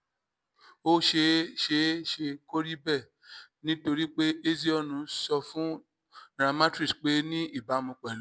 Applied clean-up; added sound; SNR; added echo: none; none; none; none.